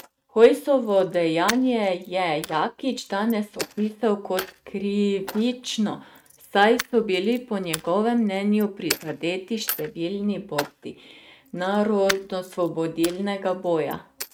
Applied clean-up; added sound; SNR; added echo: neural mask model RNNoise.